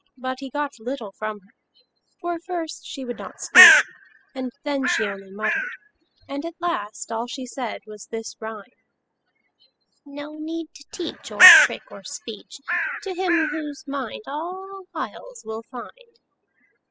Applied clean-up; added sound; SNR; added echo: classical method spectral subtraction.